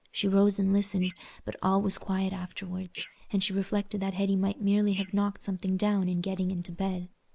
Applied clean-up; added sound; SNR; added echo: neural mask model Resemble Enhance denoiser.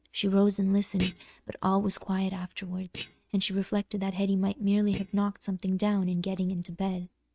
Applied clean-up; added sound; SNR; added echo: neural mask model RNNoise.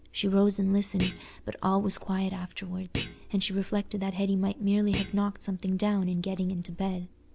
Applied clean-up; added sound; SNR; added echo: none; Thump, thud; 12 dB; none.